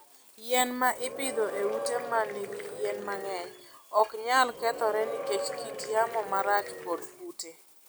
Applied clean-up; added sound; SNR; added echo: none; Applause / Crowd / Cheering; 8 dB; none.